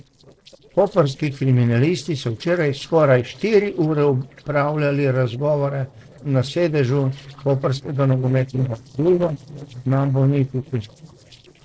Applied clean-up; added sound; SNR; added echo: neural separator model SepFormer DNS4.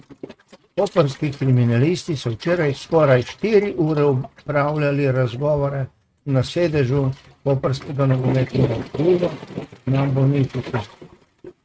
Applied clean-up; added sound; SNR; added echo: neural mask model RNNoise.